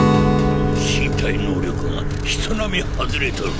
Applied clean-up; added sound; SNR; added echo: none; Guitar; 0 dB; none.